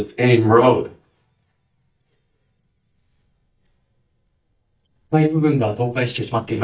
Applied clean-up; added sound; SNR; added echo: neural mask model DeepFilterNet 3.